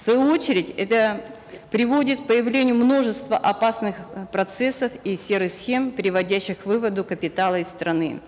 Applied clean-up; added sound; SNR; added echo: none; none; none; none.